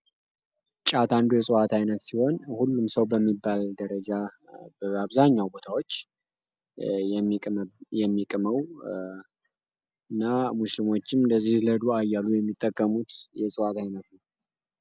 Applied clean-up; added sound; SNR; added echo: none; none; none; none.